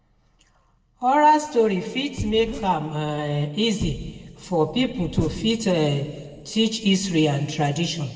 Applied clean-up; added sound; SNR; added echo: none; Zipper (clothing); 18 dB; reverberation time 1.5 s.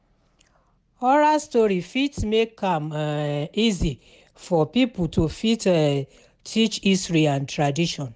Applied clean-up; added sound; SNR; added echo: none; none; none; none.